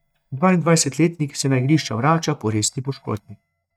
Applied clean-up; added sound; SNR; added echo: neural mask model DeepFilterNet 3.